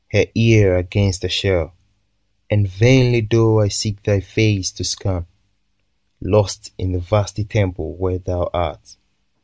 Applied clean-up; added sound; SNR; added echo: none; none; none; none.